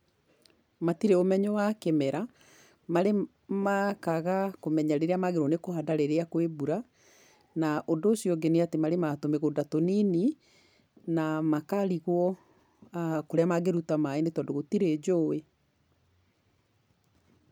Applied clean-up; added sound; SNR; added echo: none; none; none; none.